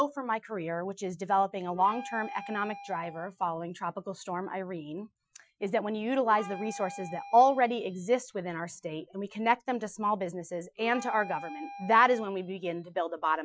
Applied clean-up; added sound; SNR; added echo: classical method Wiener filter.